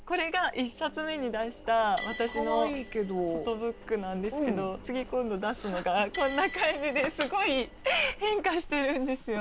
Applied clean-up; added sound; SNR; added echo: none; Engine; 18 dB; none.